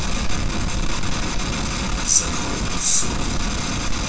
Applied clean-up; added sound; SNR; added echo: none; none; none; reverberation time 0.4 s.